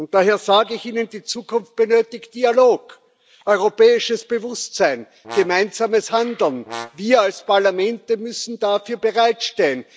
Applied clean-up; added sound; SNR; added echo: none; Brass instrument; 18 dB; none.